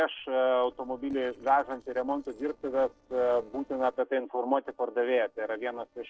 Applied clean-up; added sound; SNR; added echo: neural separator model SepFormer DNS4.